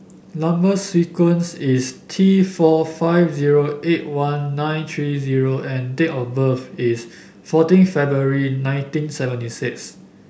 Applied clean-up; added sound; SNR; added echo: none; none; none; none.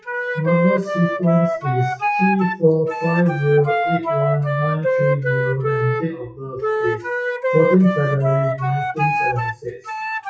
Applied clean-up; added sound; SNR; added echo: classical method WPE with log-MMSE.